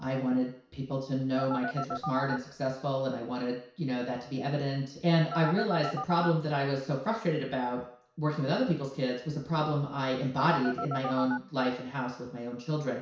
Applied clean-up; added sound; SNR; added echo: none; Telephone; 5 dB; reverberation time 0.6 s.